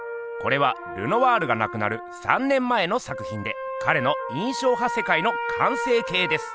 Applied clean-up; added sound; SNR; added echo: none; none; none; none.